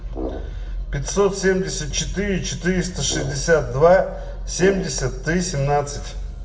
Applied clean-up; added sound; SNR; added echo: none; Brass instrument; 14 dB; reverberation time 0.7 s.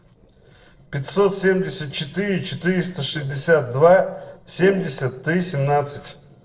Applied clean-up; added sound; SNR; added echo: neural separator model SepFormer DNS4.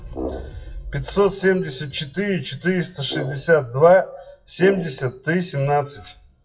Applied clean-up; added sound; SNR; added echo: classical method WPE with log-MMSE.